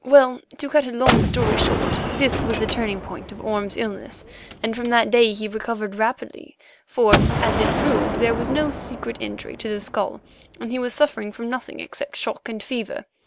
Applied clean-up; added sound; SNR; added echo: none; Gunshot, gunfire; 4 dB; none.